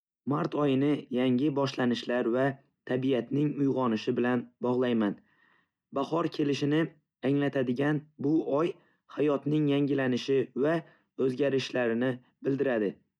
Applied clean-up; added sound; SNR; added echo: none; none; none; none.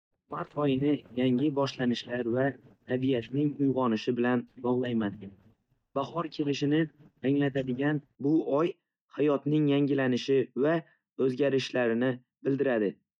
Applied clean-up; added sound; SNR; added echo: neural mask model DeepFilterNet 3.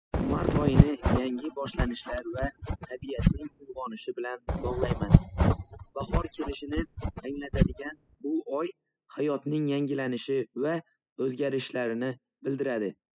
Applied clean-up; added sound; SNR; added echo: classical method spectral subtraction.